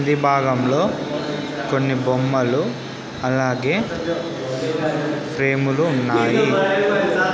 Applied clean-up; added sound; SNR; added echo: none; Bowed string instrument; 16 dB; none.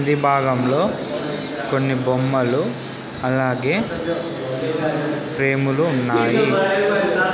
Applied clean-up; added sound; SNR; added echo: none; none; none; none.